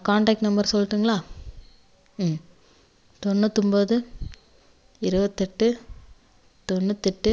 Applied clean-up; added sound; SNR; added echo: none; none; none; none.